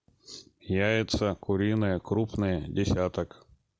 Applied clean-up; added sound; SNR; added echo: none; none; none; none.